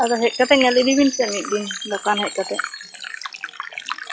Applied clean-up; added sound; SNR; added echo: classical method log-MMSE.